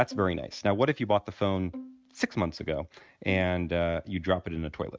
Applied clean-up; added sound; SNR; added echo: neural mask model RNNoise.